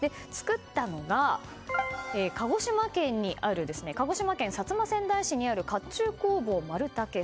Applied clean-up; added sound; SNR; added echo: none; none; none; none.